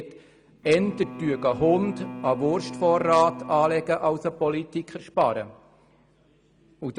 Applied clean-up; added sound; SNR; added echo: none; Bowed string instrument; 13 dB; none.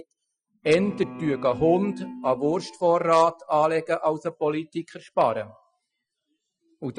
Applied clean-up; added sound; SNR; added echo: classical method Wiener filter.